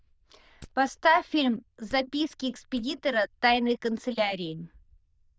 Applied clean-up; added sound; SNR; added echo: neural diffusion model UNIVERSE++.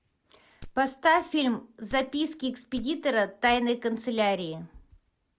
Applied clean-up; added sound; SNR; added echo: none; Wood; 20 dB; none.